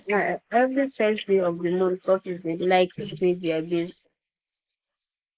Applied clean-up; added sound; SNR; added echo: neural mask model Resemble Enhance denoiser.